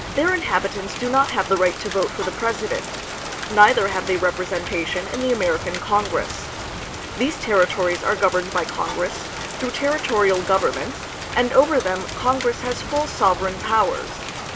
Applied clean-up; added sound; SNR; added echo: none; Rain; 8 dB; none.